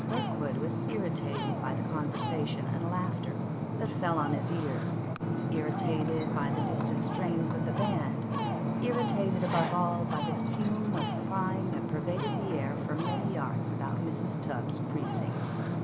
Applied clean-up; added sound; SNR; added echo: none; Ocean; -4 dB; none.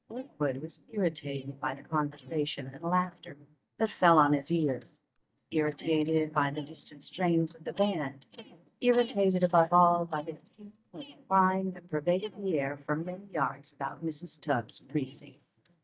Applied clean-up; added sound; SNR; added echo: neural mask model DeepFilterNet 3.